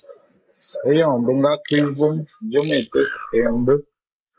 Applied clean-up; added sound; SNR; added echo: neural mask model Resemble Enhance denoiser.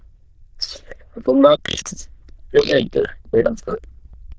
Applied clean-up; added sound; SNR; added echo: neural diffusion model UNIVERSE++.